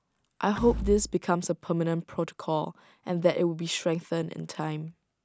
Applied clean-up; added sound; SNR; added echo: none; Door / Wood; 9 dB; none.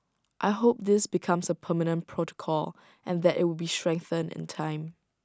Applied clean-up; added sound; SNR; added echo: none; none; none; none.